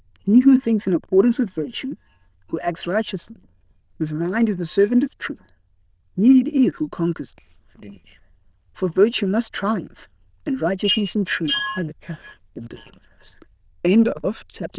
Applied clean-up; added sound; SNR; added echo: neural diffusion model UNIVERSE++.